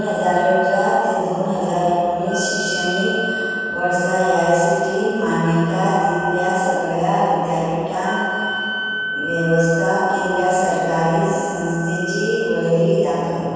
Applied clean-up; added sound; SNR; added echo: none; Wind instrument, woodwind instrument; 9 dB; reverberation time 2.1 s.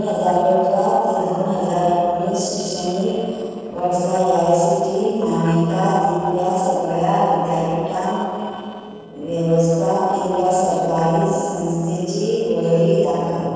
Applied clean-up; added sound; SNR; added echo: neural separator model SepFormer DNS4.